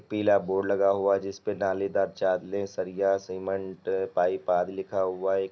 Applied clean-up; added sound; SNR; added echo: none; none; none; none.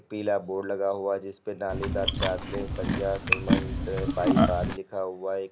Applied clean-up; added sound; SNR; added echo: none; Chewing, mastication; -5 dB; none.